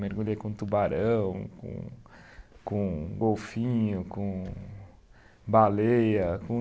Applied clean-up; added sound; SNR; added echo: none; none; none; none.